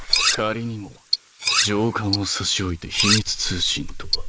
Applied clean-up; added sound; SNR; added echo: neural mask model Resemble Enhance denoiser.